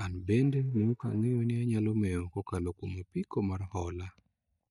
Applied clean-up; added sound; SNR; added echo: neural mask model DeepFilterNet 3.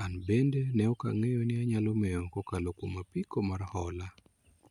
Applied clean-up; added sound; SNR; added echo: none; none; none; none.